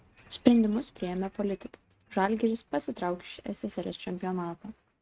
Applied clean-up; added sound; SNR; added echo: neural mask model RNNoise.